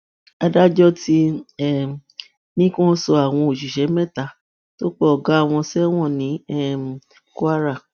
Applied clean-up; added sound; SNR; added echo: none; none; none; none.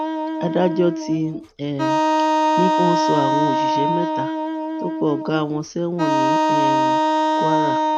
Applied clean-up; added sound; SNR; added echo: none; Wind instrument, woodwind instrument; -4 dB; none.